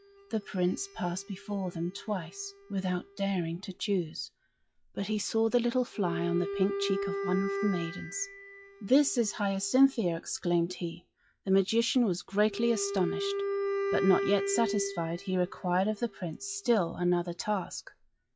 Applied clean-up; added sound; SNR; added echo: classical method log-MMSE.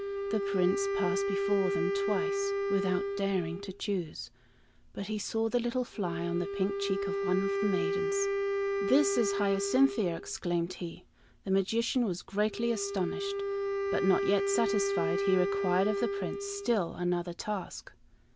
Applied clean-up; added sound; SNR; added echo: none; Wind instrument, woodwind instrument; 1 dB; none.